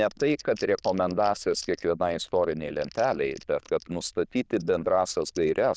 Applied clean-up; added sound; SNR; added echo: neural diffusion model UNIVERSE++.